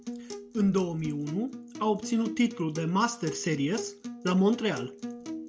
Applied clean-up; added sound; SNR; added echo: none; Acoustic guitar; 11 dB; none.